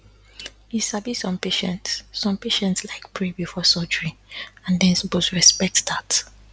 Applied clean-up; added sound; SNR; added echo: none; none; none; none.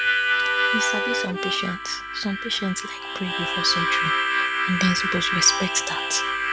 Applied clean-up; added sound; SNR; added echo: none; Harmonica; -3 dB; none.